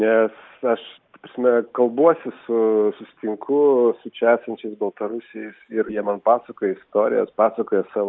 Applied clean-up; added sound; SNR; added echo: neural mask model Resemble Enhance denoiser.